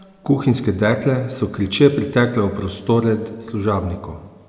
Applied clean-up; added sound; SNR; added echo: none; none; none; none.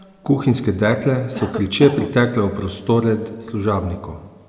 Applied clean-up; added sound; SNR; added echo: none; Cough; 13 dB; none.